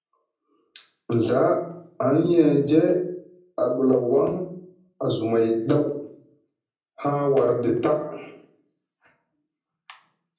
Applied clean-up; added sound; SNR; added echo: none; none; none; reverberation time 0.6 s.